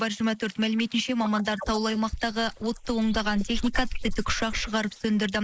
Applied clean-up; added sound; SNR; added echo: neural mask model Resemble Enhance denoiser.